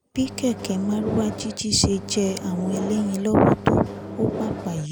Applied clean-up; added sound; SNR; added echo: none; Microwave oven; 10 dB; none.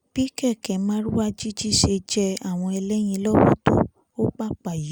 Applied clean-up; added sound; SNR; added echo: none; none; none; none.